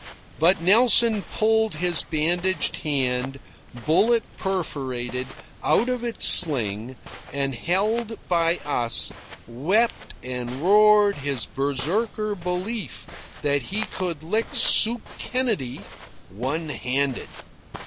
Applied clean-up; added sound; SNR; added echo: none; Walk, footsteps; 18 dB; none.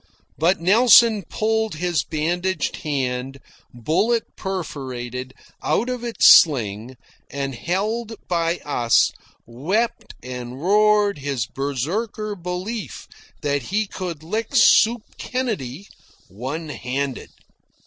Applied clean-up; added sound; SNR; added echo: none; none; none; none.